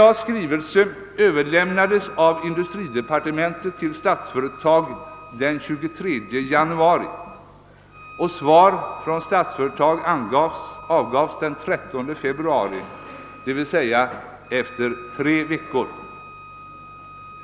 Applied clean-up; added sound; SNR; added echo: none; Bowed string instrument; 20 dB; none.